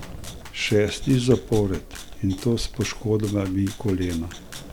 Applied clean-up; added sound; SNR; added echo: none; Rattle (instrument) + Sliding door; 16 dB; none.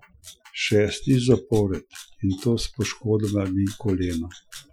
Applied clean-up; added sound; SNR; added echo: classical method Wiener filter.